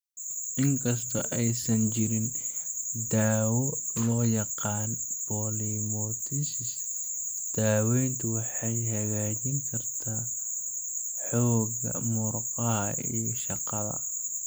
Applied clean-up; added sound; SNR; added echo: none; none; none; none.